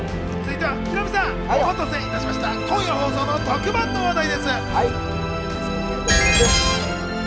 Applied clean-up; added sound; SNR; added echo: none; Musical instrument; 2 dB; none.